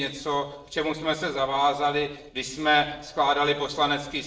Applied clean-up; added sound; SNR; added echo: neural separator model SepFormer DNS4.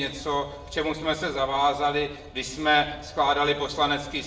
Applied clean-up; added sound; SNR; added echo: none; Bird vocalization, bird call, bird song; 20 dB; reverberation time 0.7 s.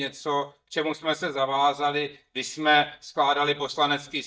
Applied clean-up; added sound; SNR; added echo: neural mask model DeepFilterNet 3.